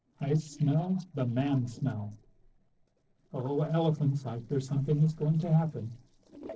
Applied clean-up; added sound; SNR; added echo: neural separator model SepFormer DNS4.